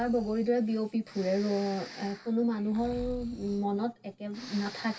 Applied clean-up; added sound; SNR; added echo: none; Breathing; 16 dB; reverberation time 0.2 s.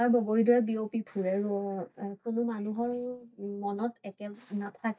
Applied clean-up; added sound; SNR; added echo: neural mask model DeepFilterNet 3.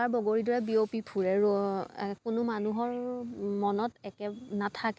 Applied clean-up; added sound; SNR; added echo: none; none; none; none.